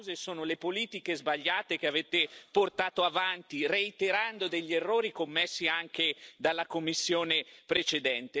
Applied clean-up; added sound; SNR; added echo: none; none; none; none.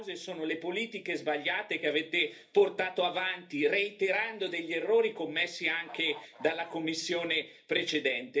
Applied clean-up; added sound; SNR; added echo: none; Bird / Fowl; 19 dB; reverberation time 0.3 s.